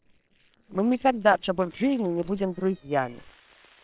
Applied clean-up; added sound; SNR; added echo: neural separator model SepFormer WHAM!.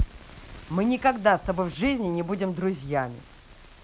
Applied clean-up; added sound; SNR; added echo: none; none; none; none.